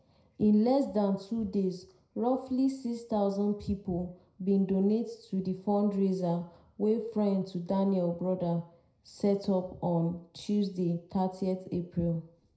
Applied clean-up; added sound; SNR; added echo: none; none; none; reverberation time 0.4 s.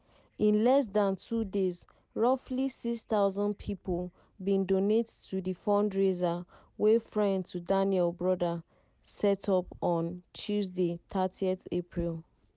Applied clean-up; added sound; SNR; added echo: none; none; none; none.